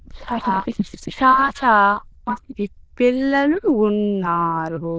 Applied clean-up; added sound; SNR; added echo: neural diffusion model UNIVERSE++.